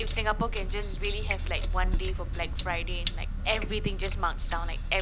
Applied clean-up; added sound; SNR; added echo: none; Sink (filling or washing); -4 dB; none.